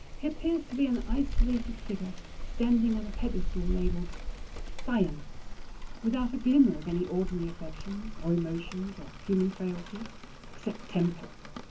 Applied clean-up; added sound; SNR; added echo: none; Rain; 3 dB; reverberation time 0.4 s.